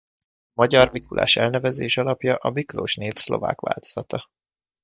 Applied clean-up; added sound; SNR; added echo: neural mask model DeepFilterNet 3.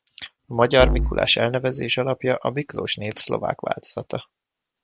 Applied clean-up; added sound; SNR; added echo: none; Musical instrument; 5 dB; none.